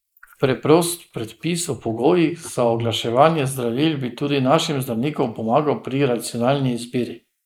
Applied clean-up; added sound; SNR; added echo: neural mask model Resemble Enhance denoiser.